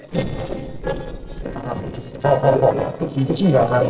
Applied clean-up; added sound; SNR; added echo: neural separator model SepFormer DNS4.